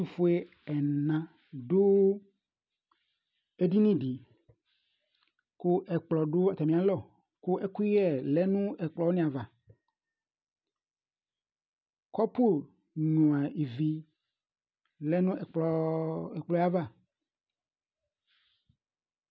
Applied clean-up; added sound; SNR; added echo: none; none; none; none.